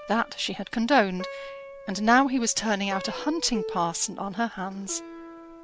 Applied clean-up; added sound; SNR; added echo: none; Plucked string instrument; 14 dB; none.